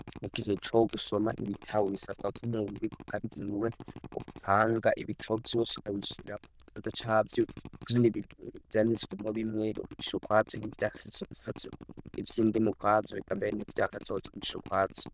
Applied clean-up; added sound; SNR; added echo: neural diffusion model UNIVERSE++.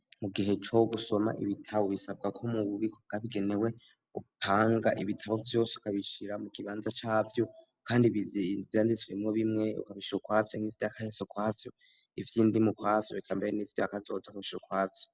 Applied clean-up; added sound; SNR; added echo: none; none; none; none.